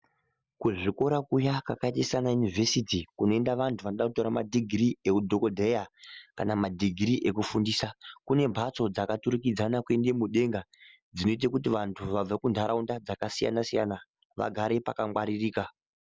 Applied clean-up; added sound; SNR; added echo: none; none; none; none.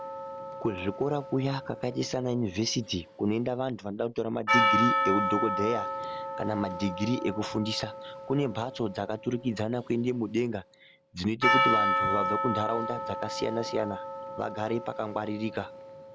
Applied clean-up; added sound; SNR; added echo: none; Percussion; 1 dB; none.